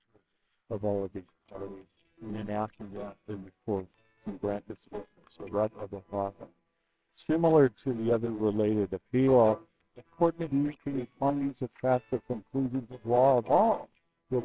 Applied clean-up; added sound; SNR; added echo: neural separator model SepFormer WHAMR!.